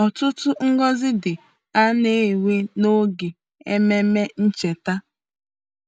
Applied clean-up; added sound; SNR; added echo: none; none; none; none.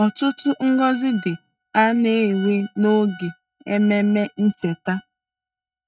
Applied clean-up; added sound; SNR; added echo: neural mask model RNNoise.